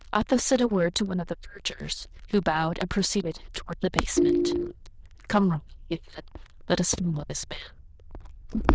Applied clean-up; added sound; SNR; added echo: neural diffusion model UNIVERSE++.